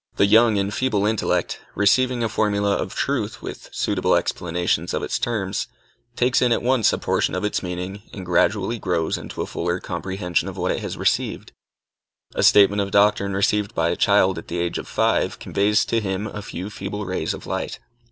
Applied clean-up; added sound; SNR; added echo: none; none; none; none.